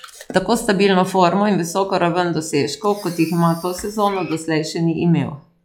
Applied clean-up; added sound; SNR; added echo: classical method log-MMSE.